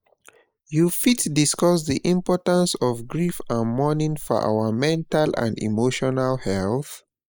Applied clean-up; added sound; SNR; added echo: neural mask model Resemble Enhance denoiser.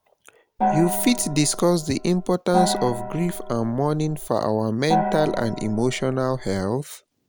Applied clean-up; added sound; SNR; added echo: none; Gong; 5 dB; none.